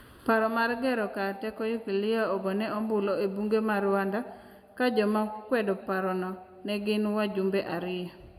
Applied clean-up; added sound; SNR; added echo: none; none; none; reverberation time 1.2 s.